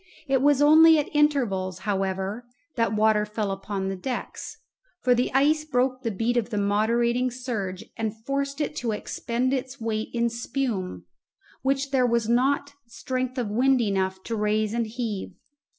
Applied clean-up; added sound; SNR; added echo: none; none; none; none.